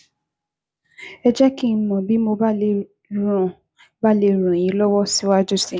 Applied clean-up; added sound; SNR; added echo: none; none; none; none.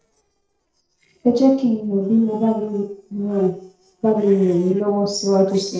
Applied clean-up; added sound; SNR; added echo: neural separator model SepFormer DNS4.